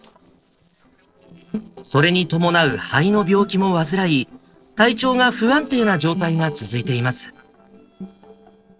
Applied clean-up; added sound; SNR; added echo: neural separator model SepFormer DNS4.